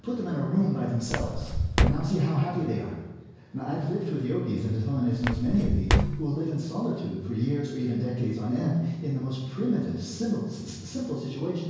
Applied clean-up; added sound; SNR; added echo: none; Walk, footsteps; -2 dB; reverberation time 1.0 s.